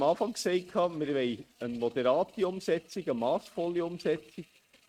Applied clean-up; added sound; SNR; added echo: neural mask model RNNoise.